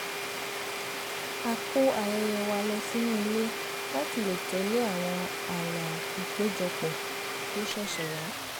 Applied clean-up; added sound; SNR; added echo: none; Water + Domestic sounds, home sounds; 2 dB; none.